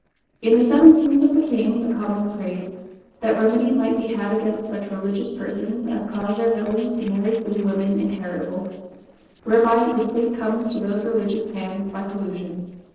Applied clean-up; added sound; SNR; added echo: neural separator model SepFormer DNS4.